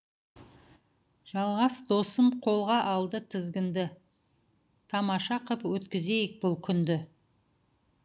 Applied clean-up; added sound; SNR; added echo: none; none; none; none.